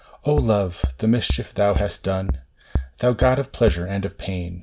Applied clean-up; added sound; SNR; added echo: none; Bass drum; 5 dB; none.